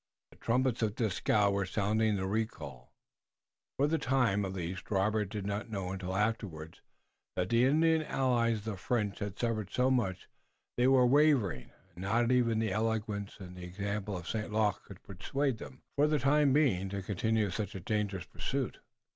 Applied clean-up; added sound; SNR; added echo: none; none; none; none.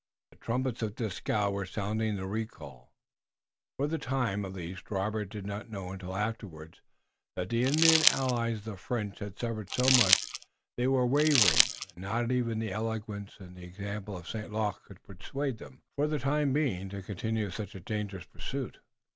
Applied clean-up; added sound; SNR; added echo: none; Crumpling, crinkling; -4 dB; none.